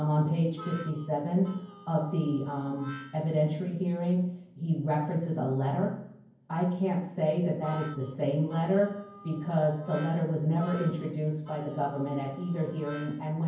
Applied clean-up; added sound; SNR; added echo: none; Harmonica; 18 dB; reverberation time 0.9 s.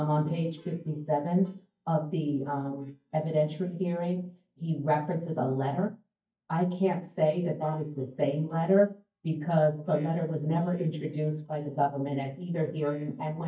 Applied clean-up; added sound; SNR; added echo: neural mask model DeepFilterNet 3.